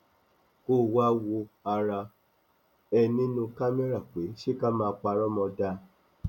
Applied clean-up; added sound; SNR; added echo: none; none; none; none.